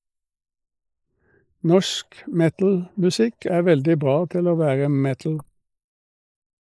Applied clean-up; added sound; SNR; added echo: neural mask model Resemble Enhance denoiser.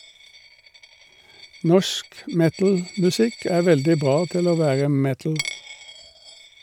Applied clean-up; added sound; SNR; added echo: none; Coin (dropping); 17 dB; none.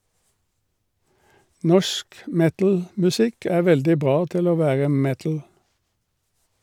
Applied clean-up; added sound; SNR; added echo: none; none; none; none.